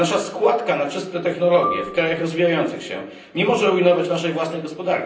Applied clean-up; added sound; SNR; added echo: none; Marimba, xylophone; 12 dB; reverberation time 0.6 s.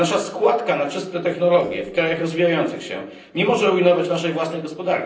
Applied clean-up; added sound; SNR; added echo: neural separator model SepFormer DNS4.